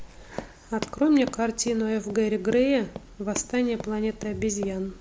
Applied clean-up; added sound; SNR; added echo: none; Run; 15 dB; none.